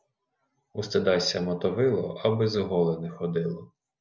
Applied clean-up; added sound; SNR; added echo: none; none; none; none.